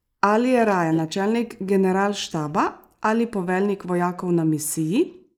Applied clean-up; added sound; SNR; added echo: neural mask model Resemble Enhance denoiser.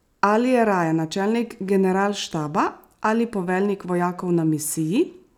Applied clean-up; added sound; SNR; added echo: none; none; none; none.